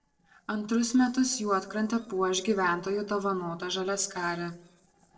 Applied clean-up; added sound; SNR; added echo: neural separator model SepFormer DNS4.